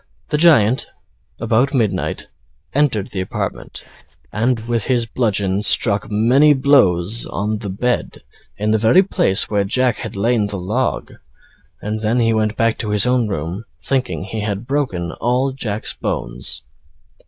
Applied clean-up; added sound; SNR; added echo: neural diffusion model UNIVERSE++.